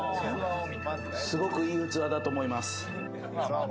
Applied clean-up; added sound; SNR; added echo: none; Organ; 11 dB; none.